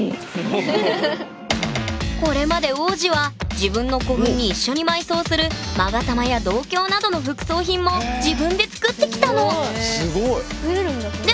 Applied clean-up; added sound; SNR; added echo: none; none; none; none.